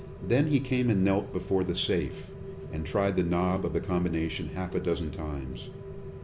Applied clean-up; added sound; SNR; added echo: none; Rain; 11 dB; none.